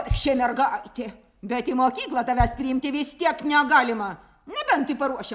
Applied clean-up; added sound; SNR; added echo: none; Bass drum; 10 dB; none.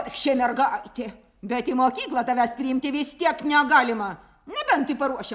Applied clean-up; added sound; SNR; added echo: none; none; none; none.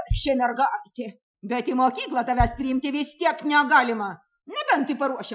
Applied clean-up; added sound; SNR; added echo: classical method Wiener filter.